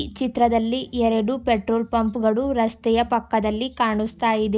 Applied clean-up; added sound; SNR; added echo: none; none; none; none.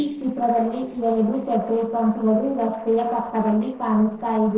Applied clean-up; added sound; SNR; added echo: neural separator model SepFormer DNS4.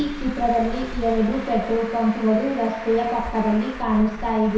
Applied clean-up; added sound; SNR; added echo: none; Traffic noise, roadway noise; 11 dB; reverberation time 0.7 s.